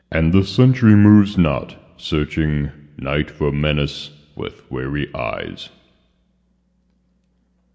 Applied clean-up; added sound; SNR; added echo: none; none; none; none.